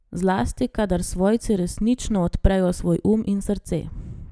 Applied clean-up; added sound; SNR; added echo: none; none; none; none.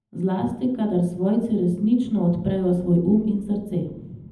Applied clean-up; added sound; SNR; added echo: none; none; none; reverberation time 0.8 s.